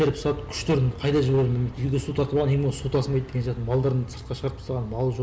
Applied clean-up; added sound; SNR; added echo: none; Aircraft; 14 dB; none.